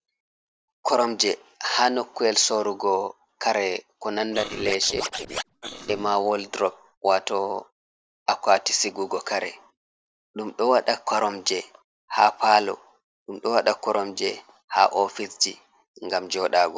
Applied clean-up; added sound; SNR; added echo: neural separator model SepFormer DNS4.